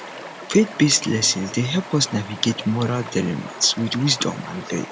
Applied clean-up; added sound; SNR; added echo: none; Stream; 14 dB; none.